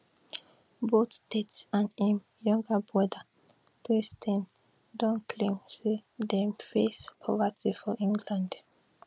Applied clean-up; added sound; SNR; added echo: none; none; none; none.